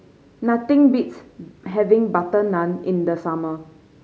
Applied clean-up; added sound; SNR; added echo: none; none; none; none.